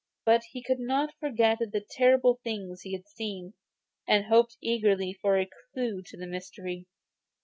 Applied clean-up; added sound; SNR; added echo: none; none; none; none.